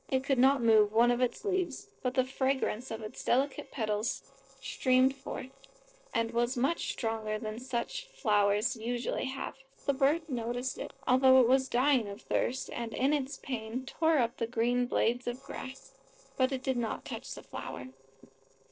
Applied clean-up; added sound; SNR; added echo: neural separator model SepFormer DNS4.